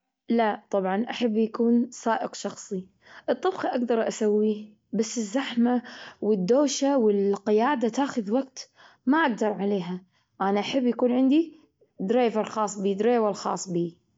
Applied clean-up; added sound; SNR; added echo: none; none; none; none.